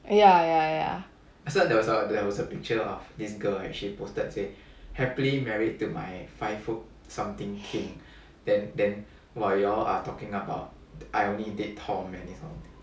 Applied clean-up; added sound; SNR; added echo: none; none; none; none.